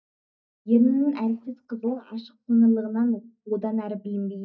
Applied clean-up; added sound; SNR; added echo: neural mask model DeepFilterNet 3.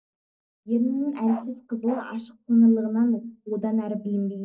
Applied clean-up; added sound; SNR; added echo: neural separator model SepFormer DNS4.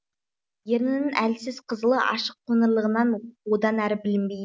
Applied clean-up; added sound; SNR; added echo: none; none; none; none.